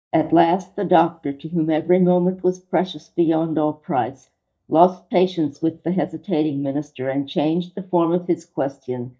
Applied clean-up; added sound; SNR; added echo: neural mask model DeepFilterNet 3.